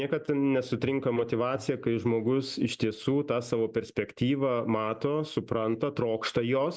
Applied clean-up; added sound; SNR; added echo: none; none; none; none.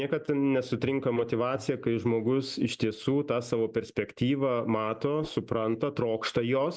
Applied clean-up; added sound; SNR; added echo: none; Whoosh, swoosh, swish; 18 dB; none.